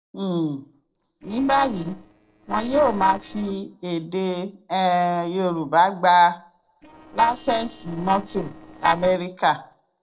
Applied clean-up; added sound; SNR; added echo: neural separator model SepFormer DNS4.